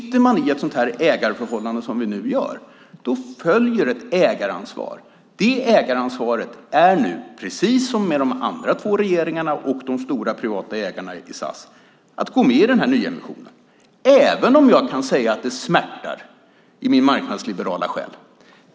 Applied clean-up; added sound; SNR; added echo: none; none; none; none.